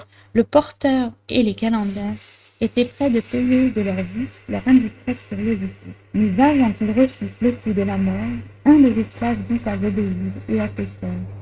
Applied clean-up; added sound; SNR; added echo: neural mask model RNNoise.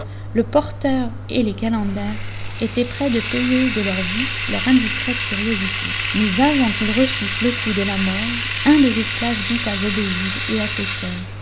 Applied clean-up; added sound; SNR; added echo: none; Bathtub (filling or washing); 4 dB; none.